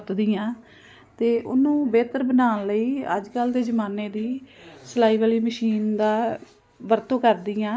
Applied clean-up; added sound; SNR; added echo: none; none; none; none.